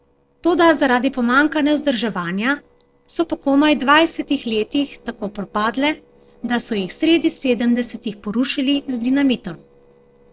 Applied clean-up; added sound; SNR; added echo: neural separator model SepFormer DNS4.